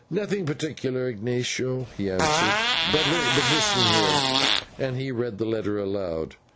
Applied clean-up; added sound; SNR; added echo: none; Fart; -4 dB; none.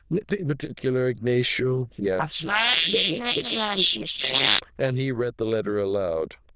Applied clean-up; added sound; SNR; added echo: neural diffusion model UNIVERSE++.